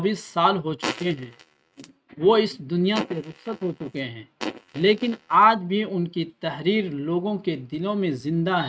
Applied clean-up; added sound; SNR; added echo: neural mask model RNNoise.